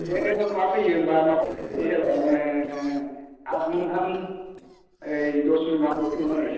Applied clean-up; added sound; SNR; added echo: neural separator model SepFormer DNS4.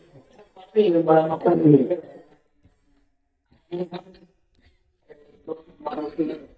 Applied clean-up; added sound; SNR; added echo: neural mask model DeepFilterNet 3.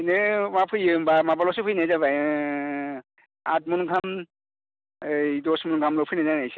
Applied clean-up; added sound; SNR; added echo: none; none; none; none.